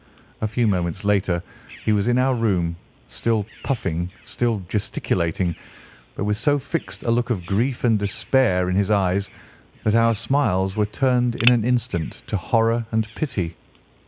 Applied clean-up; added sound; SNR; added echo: none; Bird vocalization, bird call, bird song; 19 dB; none.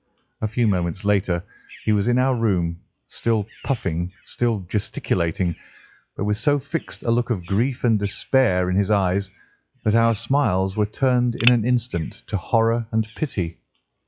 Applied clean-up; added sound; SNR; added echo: classical method log-MMSE.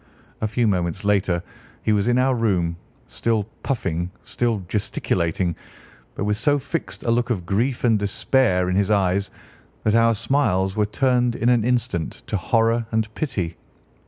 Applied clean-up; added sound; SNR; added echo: none; none; none; none.